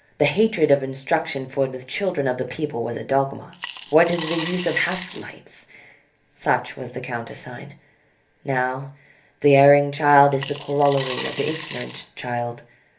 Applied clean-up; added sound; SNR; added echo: none; Coin (dropping) / Glass; 12 dB; reverberation time 0.3 s.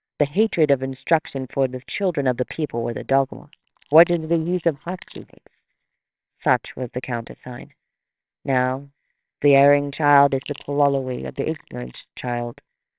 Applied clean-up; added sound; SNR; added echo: neural separator model SepFormer WHAMR!.